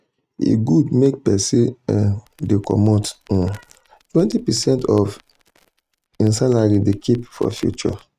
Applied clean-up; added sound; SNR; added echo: neural mask model RNNoise.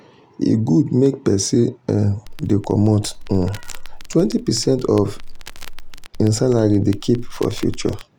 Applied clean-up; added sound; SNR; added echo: none; Crackle; 11 dB; none.